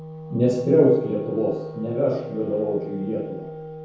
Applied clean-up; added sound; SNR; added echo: none; Wind instrument, woodwind instrument; 12 dB; reverberation time 0.8 s.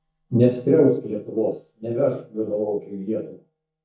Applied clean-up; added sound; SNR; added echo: neural mask model DeepFilterNet 3.